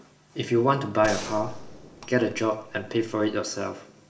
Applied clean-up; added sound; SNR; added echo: none; Gunshot, gunfire; 13 dB; reverberation time 1.7 s.